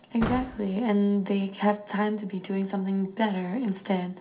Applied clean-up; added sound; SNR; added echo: none; Slam / Car; 15 dB; reverberation time 0.3 s.